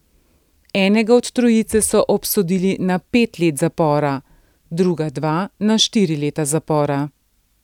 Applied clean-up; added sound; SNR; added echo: none; none; none; none.